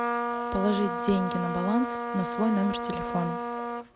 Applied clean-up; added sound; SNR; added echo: none; Trumpet; 2 dB; none.